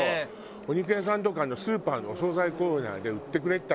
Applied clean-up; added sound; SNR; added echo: none; Subway, metro, underground; 13 dB; none.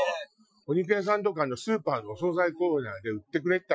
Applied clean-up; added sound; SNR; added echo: classical method Wiener filter.